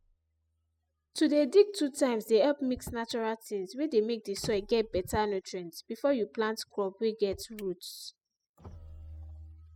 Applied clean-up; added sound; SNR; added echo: classical method spectral subtraction.